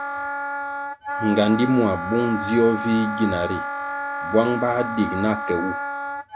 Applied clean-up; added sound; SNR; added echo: none; Wind instrument, woodwind instrument; 5 dB; none.